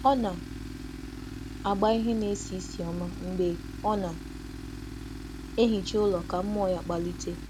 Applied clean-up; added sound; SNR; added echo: none; Tools; 9 dB; none.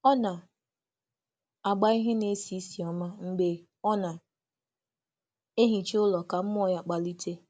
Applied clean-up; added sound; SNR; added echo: none; none; none; none.